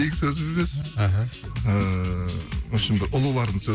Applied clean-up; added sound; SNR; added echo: none; none; none; none.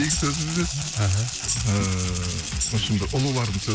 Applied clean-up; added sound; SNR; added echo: none; Rattle (instrument) + Tambourine; 6 dB; none.